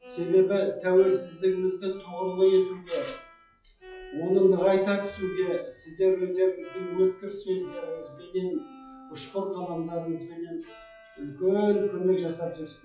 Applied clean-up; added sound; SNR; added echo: classical method log-MMSE.